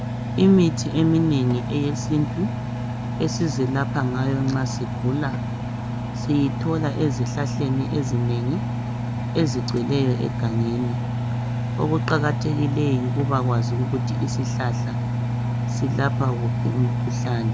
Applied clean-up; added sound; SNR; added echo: none; Engine; 1 dB; none.